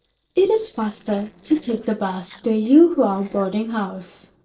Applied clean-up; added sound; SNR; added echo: neural separator model SepFormer DNS4.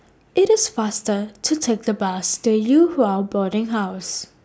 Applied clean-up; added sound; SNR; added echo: none; none; none; none.